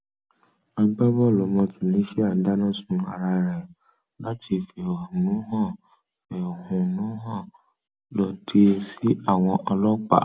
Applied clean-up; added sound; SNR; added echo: none; none; none; none.